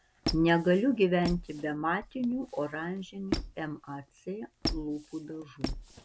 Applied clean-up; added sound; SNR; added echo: none; Squeak; 8 dB; none.